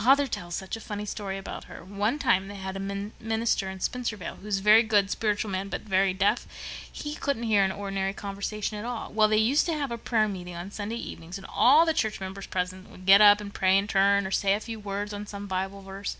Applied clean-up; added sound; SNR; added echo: none; none; none; none.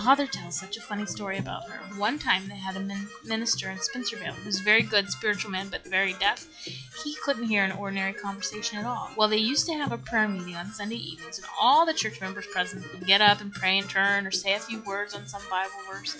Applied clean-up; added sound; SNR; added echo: classical method log-MMSE.